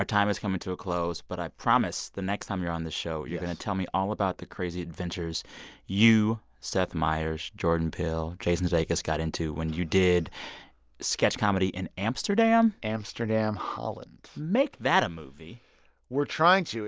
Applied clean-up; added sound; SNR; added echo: none; none; none; none.